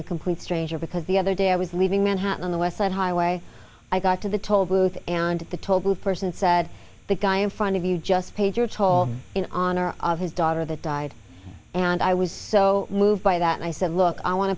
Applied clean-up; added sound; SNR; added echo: none; none; none; none.